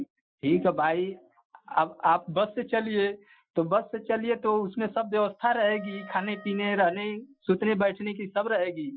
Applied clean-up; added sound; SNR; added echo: classical method Wiener filter.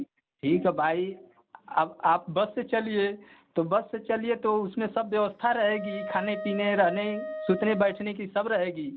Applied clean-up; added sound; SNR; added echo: none; Wind instrument, woodwind instrument; 9 dB; none.